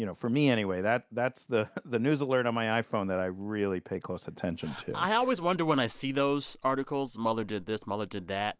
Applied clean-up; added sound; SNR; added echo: none; none; none; none.